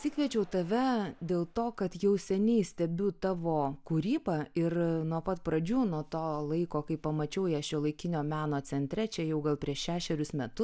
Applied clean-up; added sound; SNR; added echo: none; none; none; none.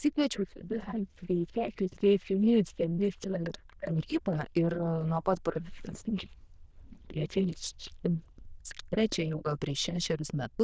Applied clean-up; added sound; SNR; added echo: neural diffusion model UNIVERSE++.